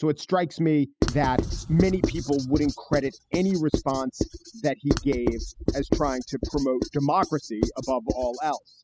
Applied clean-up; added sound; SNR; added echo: classical method spectral subtraction.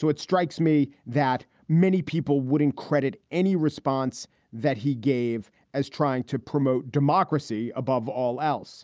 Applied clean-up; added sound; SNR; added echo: none; none; none; none.